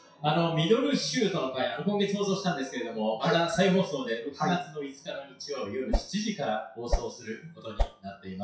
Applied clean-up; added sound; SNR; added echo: classical method WPE with log-MMSE.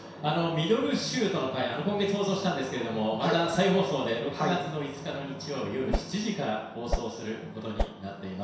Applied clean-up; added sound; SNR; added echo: none; Whoosh, swoosh, swish; 3 dB; reverberation time 0.7 s.